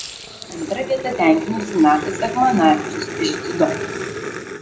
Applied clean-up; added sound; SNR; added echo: none; Growling; 9 dB; reverberation time 0.5 s.